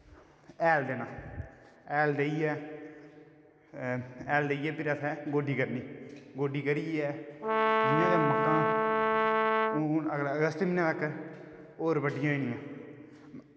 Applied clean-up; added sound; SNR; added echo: none; Brass instrument; -5 dB; none.